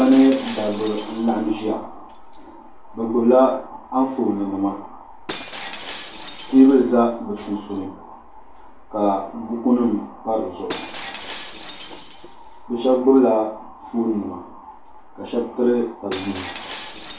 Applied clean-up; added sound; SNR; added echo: none; Shatter; 18 dB; reverberation time 0.3 s.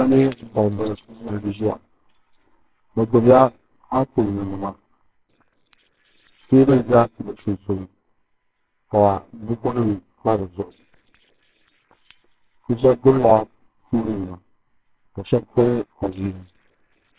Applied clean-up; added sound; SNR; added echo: neural separator model SepFormer WHAMR!.